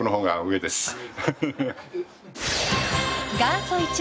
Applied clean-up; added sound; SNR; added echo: none; none; none; none.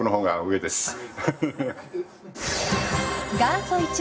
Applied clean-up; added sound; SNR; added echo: none; none; none; reverberation time 1.0 s.